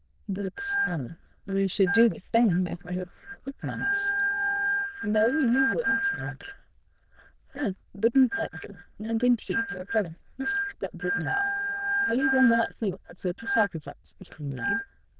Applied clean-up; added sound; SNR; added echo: neural diffusion model UNIVERSE++.